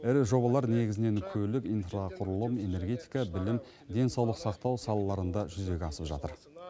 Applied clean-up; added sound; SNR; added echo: none; none; none; none.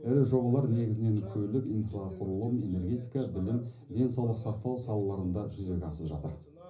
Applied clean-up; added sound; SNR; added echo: none; none; none; reverberation time 0.5 s.